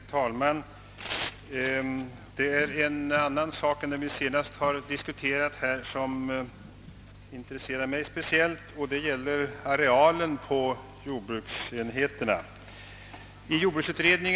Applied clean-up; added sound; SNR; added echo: none; none; none; none.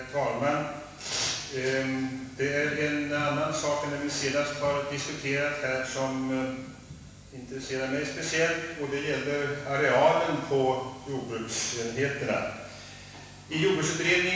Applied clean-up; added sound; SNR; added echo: none; none; none; reverberation time 1.1 s.